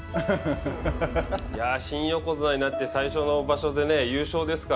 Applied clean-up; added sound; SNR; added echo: none; Wind + Bowed string instrument; 10 dB; none.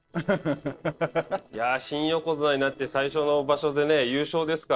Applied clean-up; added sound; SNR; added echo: neural separator model SepFormer DNS4.